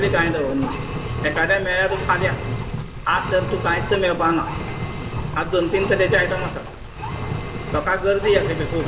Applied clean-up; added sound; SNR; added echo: none; Engine; 5 dB; reverberation time 1.5 s.